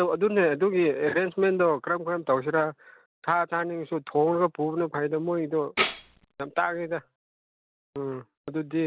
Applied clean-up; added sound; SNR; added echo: neural mask model DeepFilterNet 3.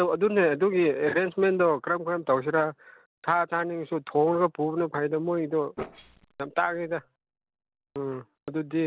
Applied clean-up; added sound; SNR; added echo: neural separator model SepFormer DNS4.